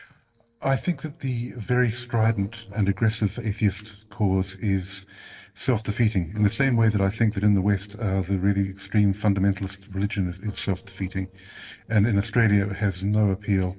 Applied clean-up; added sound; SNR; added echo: neural separator model SepFormer DNS4.